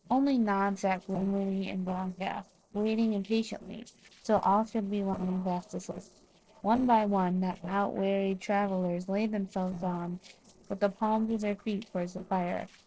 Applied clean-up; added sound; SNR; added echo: neural separator model SepFormer DNS4.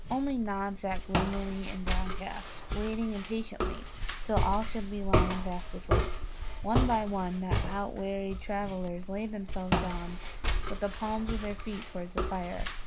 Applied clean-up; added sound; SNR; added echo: none; Walk, footsteps; -2 dB; none.